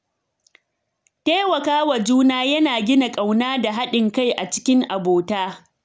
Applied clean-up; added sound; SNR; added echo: none; none; none; none.